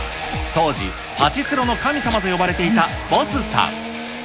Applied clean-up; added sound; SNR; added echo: none; Packing tape, duct tape; 18 dB; none.